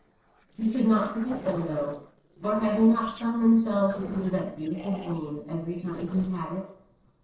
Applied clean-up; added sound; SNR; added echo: neural separator model SepFormer DNS4.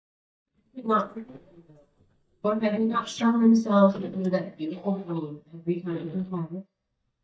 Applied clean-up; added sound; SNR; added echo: neural mask model DeepFilterNet 3.